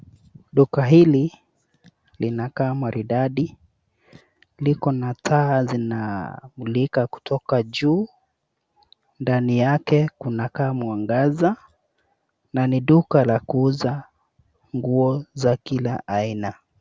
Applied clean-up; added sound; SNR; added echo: none; none; none; none.